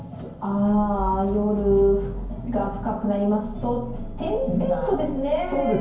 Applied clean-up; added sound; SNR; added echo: none; Idling / Engine starting / Motor vehicle (road); 10 dB; reverberation time 0.9 s.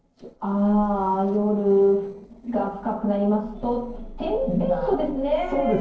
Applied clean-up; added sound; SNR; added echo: neural separator model SepFormer DNS4.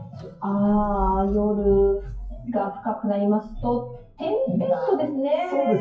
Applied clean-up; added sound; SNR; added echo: classical method WPE with log-MMSE.